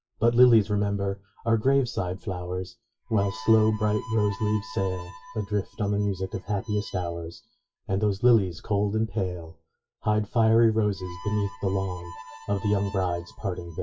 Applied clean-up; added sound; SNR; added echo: classical method WPE with log-MMSE.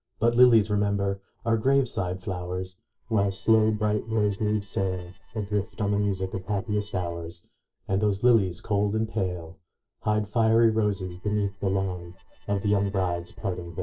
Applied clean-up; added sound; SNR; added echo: neural separator model SepFormer DNS4.